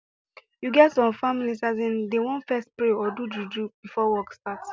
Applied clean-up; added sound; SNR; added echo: none; none; none; none.